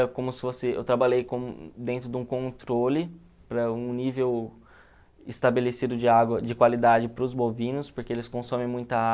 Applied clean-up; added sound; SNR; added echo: none; none; none; none.